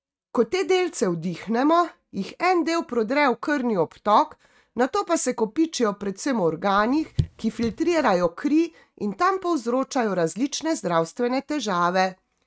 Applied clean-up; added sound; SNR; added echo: neural mask model RNNoise.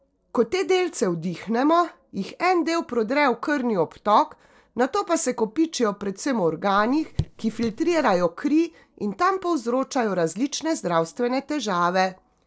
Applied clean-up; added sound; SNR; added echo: neural separator model SepFormer DNS4.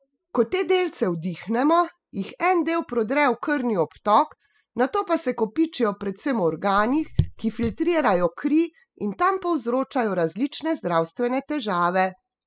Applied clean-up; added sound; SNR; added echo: classical method spectral subtraction.